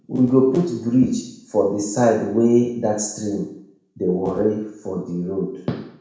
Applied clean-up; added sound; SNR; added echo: none; none; none; reverberation time 0.7 s.